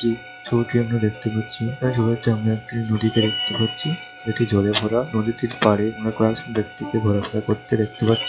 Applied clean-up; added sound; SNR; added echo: classical method log-MMSE.